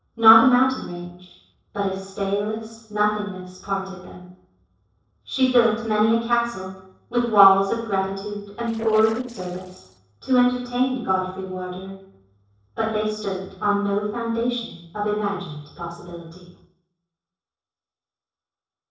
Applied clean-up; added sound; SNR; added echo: neural separator model SepFormer DNS4.